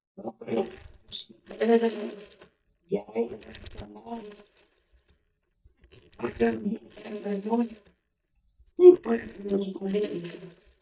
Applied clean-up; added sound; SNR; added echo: neural mask model DeepFilterNet 3.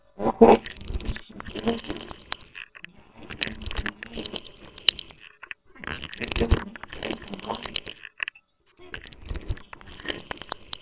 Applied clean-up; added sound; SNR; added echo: neural separator model SepFormer WHAMR!.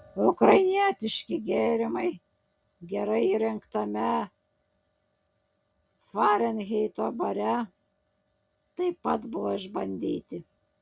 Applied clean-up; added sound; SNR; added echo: none; none; none; none.